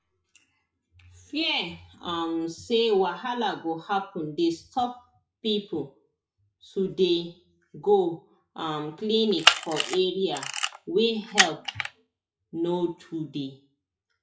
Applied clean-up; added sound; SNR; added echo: classical method WPE with log-MMSE.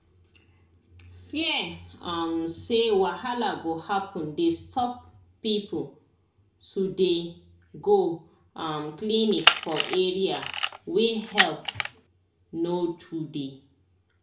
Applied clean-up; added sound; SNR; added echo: none; Camera; -1 dB; reverberation time 0.4 s.